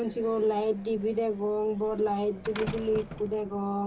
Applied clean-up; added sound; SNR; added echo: none; Slam; 15 dB; reverberation time 0.2 s.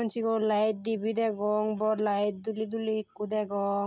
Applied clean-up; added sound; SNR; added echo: none; none; none; none.